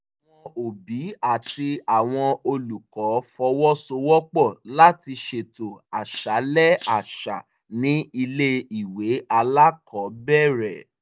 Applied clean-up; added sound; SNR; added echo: none; Rattle (instrument); 14 dB; none.